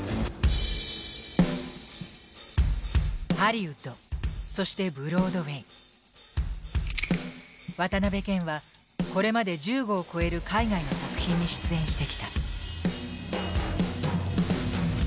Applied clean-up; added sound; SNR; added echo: none; none; none; none.